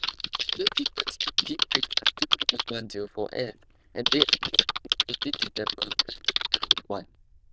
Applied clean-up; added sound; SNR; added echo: neural diffusion model UNIVERSE++.